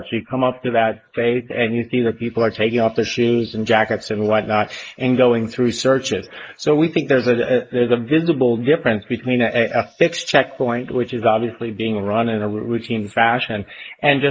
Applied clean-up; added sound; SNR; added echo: neural mask model Resemble Enhance denoiser.